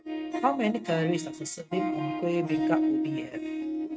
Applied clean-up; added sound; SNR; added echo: neural mask model RNNoise.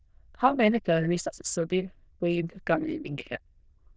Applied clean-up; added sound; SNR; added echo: neural diffusion model UNIVERSE++.